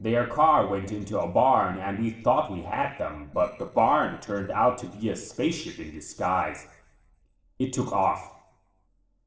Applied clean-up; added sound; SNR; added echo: neural separator model SepFormer DNS4.